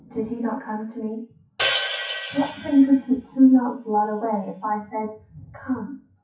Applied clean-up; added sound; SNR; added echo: classical method WPE with log-MMSE.